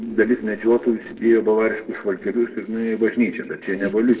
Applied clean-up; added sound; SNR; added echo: neural separator model SepFormer DNS4.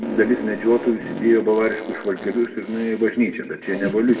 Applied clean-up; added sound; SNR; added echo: none; Fart; 12 dB; reverberation time 1.1 s.